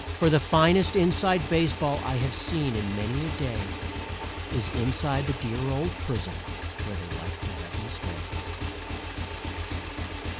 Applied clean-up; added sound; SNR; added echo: none; Motorcycle / Engine; 4 dB; none.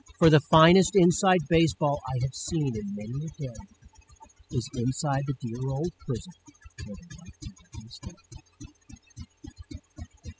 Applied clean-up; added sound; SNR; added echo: classical method spectral subtraction.